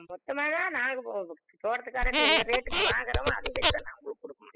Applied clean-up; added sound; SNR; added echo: classical method spectral subtraction.